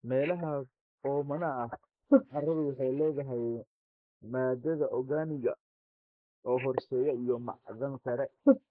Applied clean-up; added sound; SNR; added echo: neural mask model Resemble Enhance denoiser.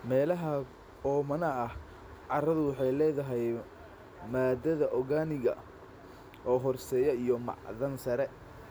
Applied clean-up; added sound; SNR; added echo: none; none; none; none.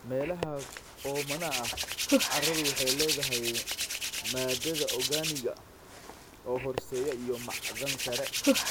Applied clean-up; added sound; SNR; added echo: none; Hands; -3 dB; none.